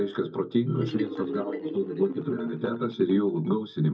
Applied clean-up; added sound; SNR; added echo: neural mask model DeepFilterNet 3.